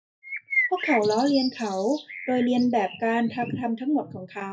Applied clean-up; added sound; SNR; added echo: classical method WPE with log-MMSE.